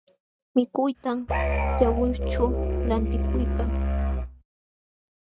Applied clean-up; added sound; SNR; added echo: neural mask model RNNoise.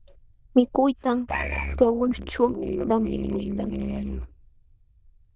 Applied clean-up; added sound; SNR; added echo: neural diffusion model UNIVERSE++.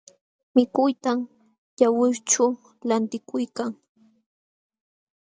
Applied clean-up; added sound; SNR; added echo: none; none; none; none.